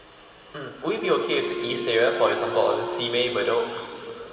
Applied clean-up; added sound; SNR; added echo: none; Wind instrument, woodwind instrument; 8 dB; reverberation time 2.9 s.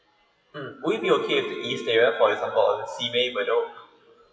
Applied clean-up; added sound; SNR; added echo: classical method WPE with log-MMSE.